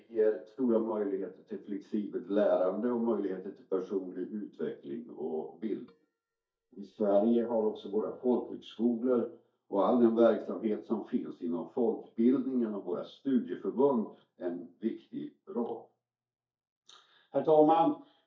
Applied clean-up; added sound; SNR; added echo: neural mask model DeepFilterNet 3.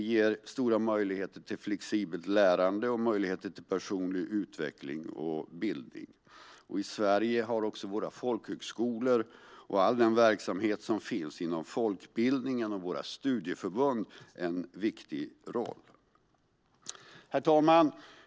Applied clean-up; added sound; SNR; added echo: none; none; none; none.